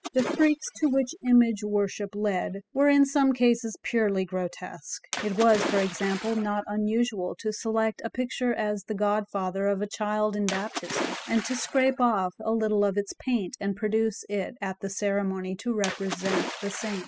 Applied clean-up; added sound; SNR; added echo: classical method spectral subtraction.